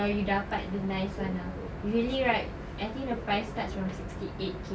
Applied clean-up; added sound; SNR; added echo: none; none; none; none.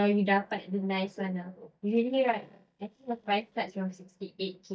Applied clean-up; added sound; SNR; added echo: neural mask model DeepFilterNet 3.